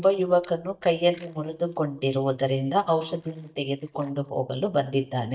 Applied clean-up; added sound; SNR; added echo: neural mask model DeepFilterNet 3.